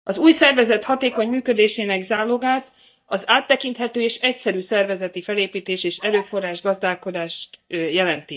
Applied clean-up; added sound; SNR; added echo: neural mask model DeepFilterNet 3.